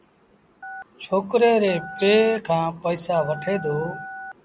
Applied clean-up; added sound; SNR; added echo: none; Telephone; 15 dB; none.